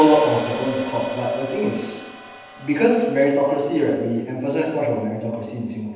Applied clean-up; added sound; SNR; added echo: none; Hi-hat; 16 dB; reverberation time 1.1 s.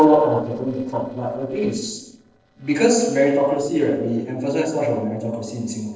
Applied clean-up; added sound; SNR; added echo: neural separator model SepFormer DNS4.